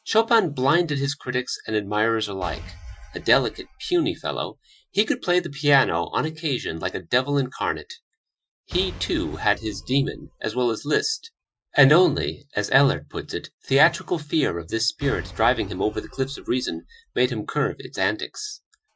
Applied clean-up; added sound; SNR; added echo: classical method Wiener filter.